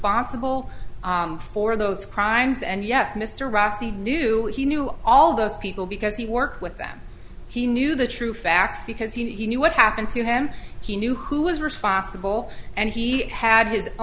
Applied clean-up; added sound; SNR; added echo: none; none; none; none.